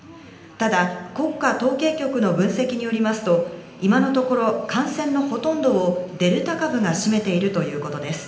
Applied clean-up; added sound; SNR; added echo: none; none; none; reverberation time 0.8 s.